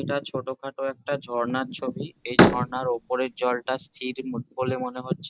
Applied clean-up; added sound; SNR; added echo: none; Slam; -2 dB; none.